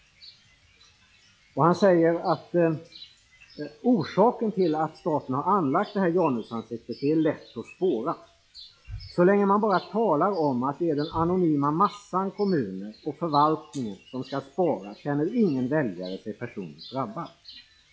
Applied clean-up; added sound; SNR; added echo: classical method log-MMSE.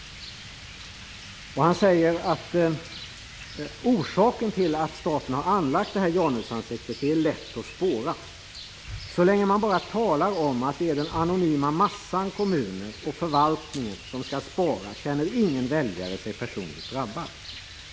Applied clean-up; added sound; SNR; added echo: none; Rain; 16 dB; none.